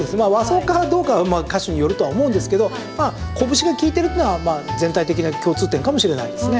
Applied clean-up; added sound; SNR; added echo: none; none; none; none.